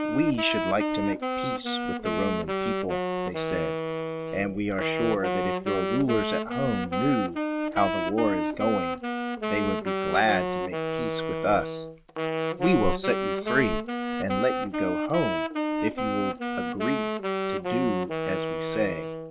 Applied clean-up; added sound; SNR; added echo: none; Wind instrument, woodwind instrument; 0 dB; none.